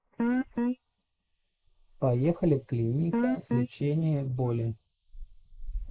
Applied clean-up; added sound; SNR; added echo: neural mask model Resemble Enhance denoiser.